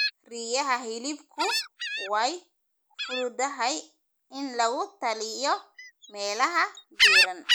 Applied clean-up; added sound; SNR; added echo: none; Gull, seagull; -1 dB; none.